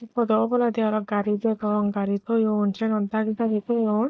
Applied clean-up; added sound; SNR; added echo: neural mask model DeepFilterNet 3.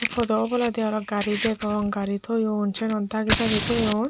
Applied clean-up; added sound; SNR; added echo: none; Fire; 3 dB; none.